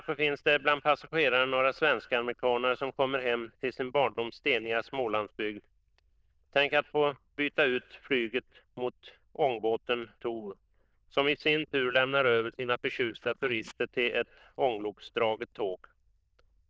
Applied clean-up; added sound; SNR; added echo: neural diffusion model UNIVERSE++.